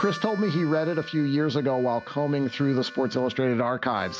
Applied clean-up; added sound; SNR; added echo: none; Harmonica; 16 dB; none.